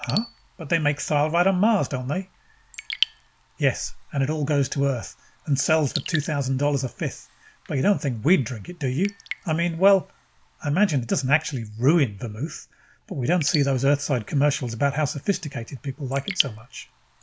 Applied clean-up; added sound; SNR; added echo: none; Raindrop / Drip; 15 dB; none.